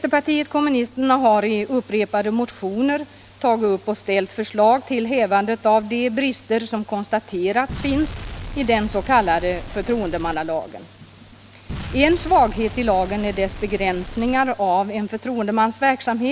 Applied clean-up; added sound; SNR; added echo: none; Explosion; 11 dB; none.